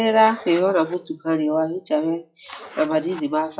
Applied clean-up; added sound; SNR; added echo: classical method WPE with log-MMSE.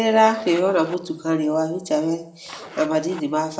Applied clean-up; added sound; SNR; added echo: none; Zipper (clothing); 19 dB; reverberation time 0.6 s.